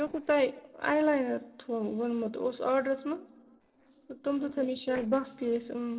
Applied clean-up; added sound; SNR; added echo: neural separator model SepFormer DNS4.